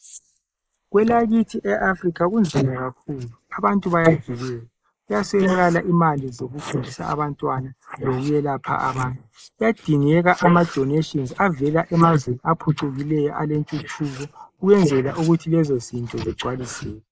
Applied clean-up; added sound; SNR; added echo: neural mask model Resemble Enhance denoiser.